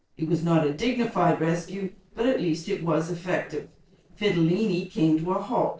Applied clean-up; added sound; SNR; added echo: neural separator model SepFormer DNS4.